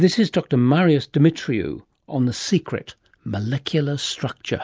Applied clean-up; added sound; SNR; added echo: none; none; none; none.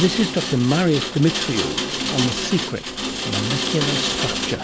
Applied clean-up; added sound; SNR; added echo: none; Rain; 2 dB; none.